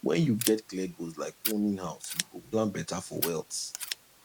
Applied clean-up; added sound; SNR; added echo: none; Scissors; 8 dB; none.